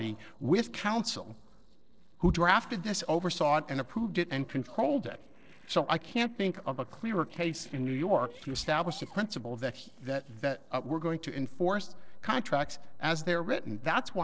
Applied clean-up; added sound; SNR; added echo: neural separator model SepFormer DNS4.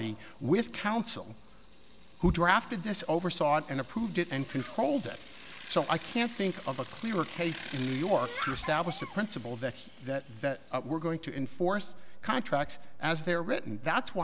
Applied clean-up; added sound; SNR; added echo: none; Bicycle; 9 dB; none.